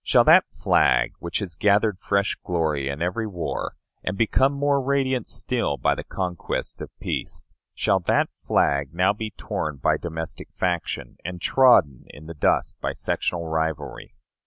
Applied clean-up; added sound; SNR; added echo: none; none; none; none.